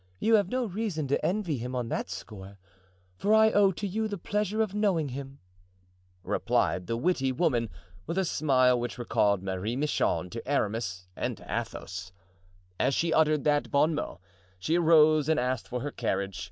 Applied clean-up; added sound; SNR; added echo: none; none; none; none.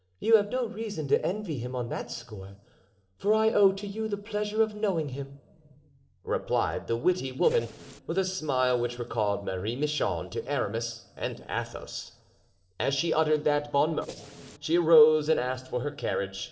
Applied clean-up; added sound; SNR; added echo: neural separator model SepFormer DNS4.